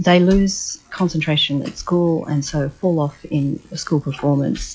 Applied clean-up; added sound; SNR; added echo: classical method log-MMSE.